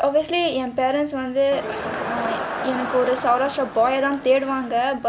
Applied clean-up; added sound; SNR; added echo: none; Crowd; 8 dB; none.